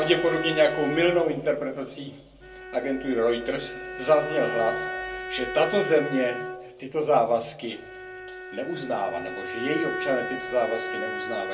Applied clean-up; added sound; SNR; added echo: none; Bowed string instrument; 8 dB; reverberation time 0.2 s.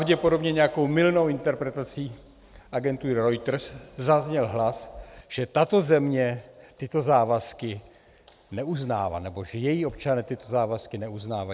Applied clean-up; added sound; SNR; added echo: none; none; none; none.